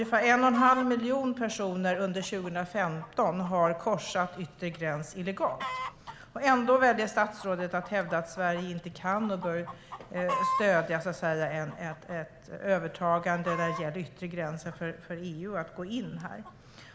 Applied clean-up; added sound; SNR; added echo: none; Chicken, rooster; 12 dB; none.